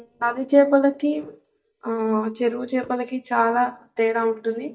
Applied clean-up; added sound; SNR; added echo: neural mask model DeepFilterNet 3.